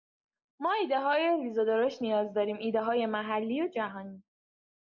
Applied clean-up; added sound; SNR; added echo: neural mask model Resemble Enhance denoiser.